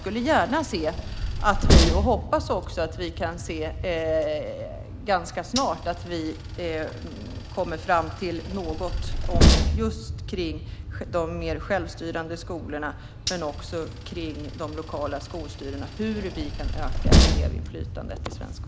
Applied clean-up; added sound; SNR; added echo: none; Train; -3 dB; none.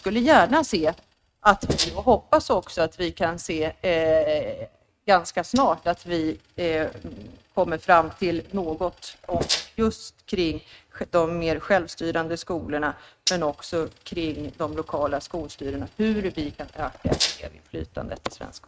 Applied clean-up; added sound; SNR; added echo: neural mask model RNNoise.